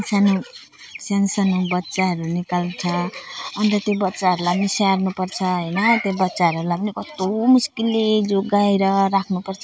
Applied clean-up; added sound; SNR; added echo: none; none; none; none.